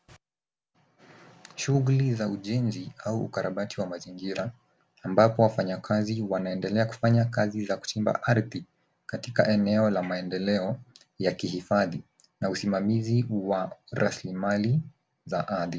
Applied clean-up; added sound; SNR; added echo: none; none; none; none.